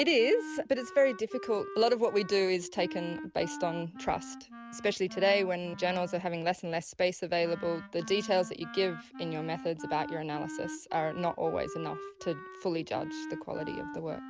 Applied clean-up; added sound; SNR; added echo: none; Wind instrument, woodwind instrument; 12 dB; none.